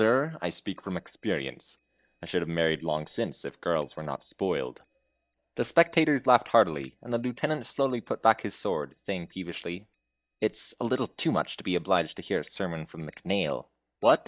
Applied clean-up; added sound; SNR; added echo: neural mask model DeepFilterNet 3.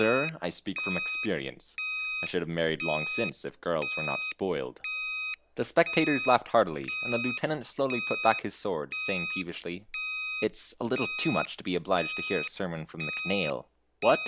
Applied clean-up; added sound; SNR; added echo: none; Alarm; 2 dB; none.